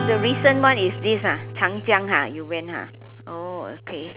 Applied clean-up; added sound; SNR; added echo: none; Acoustic guitar / Strum; 9 dB; none.